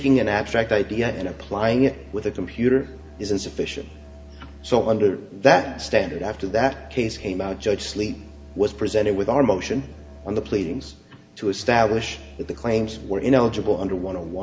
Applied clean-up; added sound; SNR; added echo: none; Musical instrument; 19 dB; reverberation time 1.2 s.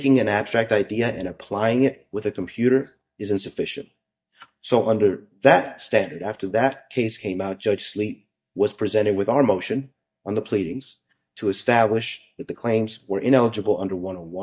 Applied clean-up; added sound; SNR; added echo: neural mask model DeepFilterNet 3.